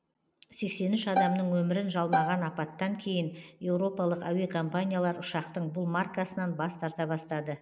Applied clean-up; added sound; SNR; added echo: none; Bowed string instrument; 2 dB; none.